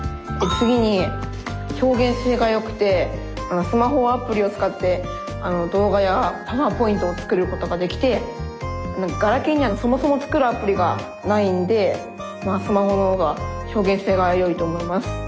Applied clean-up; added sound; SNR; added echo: none; none; none; none.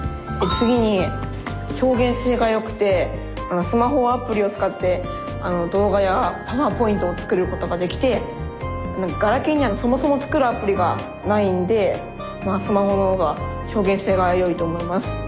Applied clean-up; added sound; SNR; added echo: none; Organ; 18 dB; none.